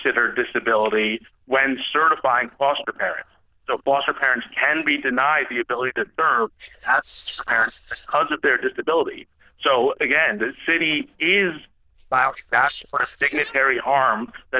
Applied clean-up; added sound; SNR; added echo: neural diffusion model UNIVERSE++.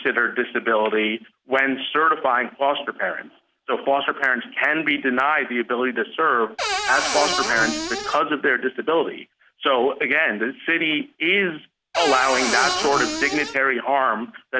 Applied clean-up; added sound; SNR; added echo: none; Cupboard open or close / Door; 3 dB; none.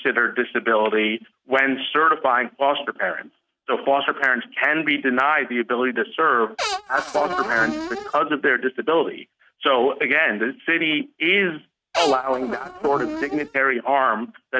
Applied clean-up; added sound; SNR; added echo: neural mask model RNNoise.